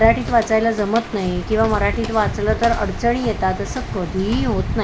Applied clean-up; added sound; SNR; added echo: none; Walk, footsteps; 17 dB; none.